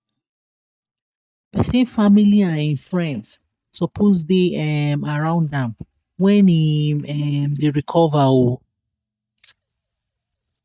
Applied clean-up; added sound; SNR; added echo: neural mask model DeepFilterNet 3.